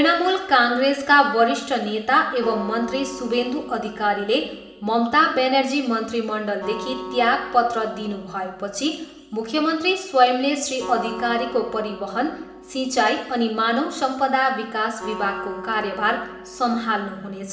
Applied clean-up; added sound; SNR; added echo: none; Acoustic guitar; 16 dB; reverberation time 0.8 s.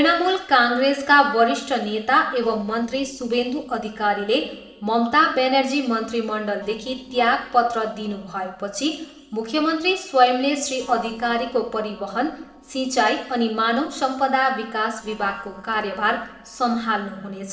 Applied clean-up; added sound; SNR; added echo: neural separator model SepFormer DNS4.